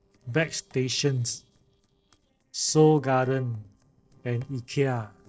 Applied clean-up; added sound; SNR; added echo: neural separator model SepFormer DNS4.